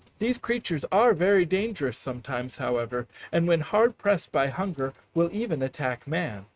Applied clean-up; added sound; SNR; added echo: neural mask model RNNoise.